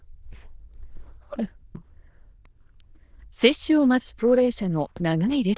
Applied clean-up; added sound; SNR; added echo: neural diffusion model UNIVERSE++.